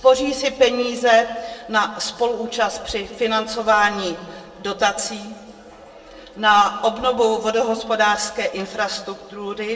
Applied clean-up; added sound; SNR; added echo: none; none; none; reverberation time 1.0 s.